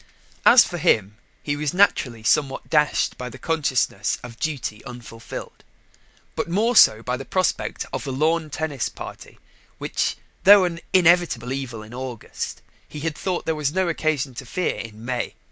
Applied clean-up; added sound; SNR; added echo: none; none; none; none.